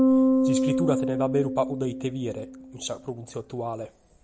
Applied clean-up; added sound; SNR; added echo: none; Bass guitar; -4 dB; none.